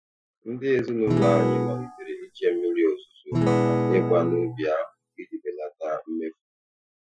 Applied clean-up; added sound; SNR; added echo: classical method Wiener filter.